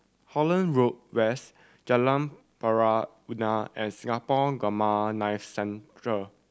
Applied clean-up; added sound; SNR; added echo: none; none; none; none.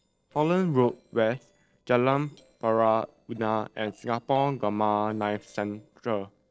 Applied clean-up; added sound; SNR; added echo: neural separator model SepFormer DNS4.